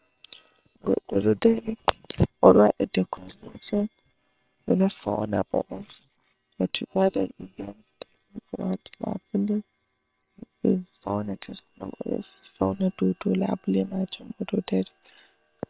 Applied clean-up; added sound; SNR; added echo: neural separator model SepFormer WHAM!.